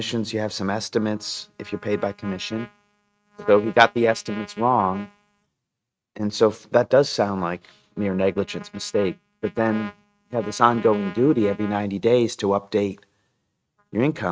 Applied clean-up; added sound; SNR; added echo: neural mask model RNNoise.